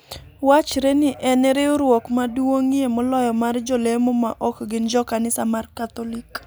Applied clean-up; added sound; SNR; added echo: none; none; none; none.